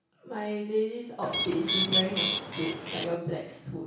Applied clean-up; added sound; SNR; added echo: none; Bird; -3 dB; reverberation time 0.6 s.